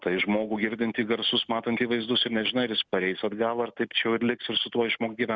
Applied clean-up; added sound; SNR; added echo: none; none; none; none.